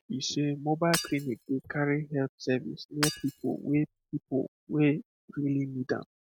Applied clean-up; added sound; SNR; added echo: none; Shatter / Hammer; 8 dB; none.